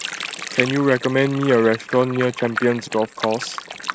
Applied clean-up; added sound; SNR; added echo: neural mask model RNNoise.